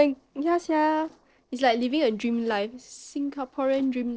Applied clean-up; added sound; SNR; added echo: neural separator model SepFormer DNS4.